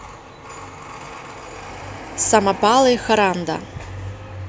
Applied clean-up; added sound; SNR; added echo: none; none; none; none.